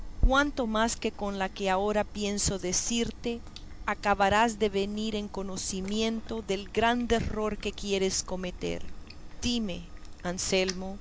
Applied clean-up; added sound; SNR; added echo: none; Chewing, mastication; 8 dB; none.